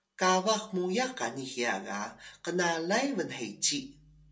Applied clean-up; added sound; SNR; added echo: none; none; none; reverberation time 0.2 s.